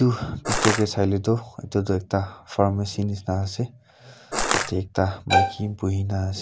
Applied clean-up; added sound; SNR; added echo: none; Crushing + Bowed string instrument; -2 dB; none.